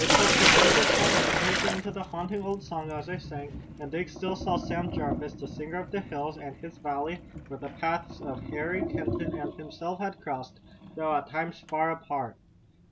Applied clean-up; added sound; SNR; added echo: none; Sink (filling or washing); -3 dB; none.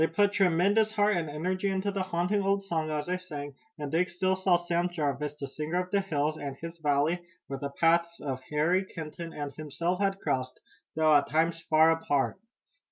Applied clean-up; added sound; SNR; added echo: none; none; none; none.